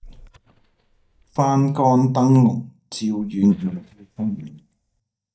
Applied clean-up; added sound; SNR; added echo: neural mask model DeepFilterNet 3.